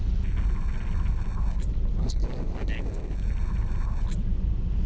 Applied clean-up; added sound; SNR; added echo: neural separator model SepFormer DNS4.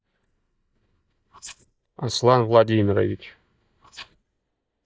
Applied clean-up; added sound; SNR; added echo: neural mask model DeepFilterNet 3.